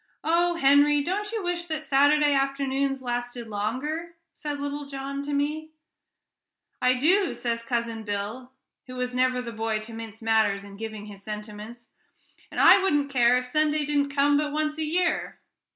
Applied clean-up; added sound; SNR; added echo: none; none; none; none.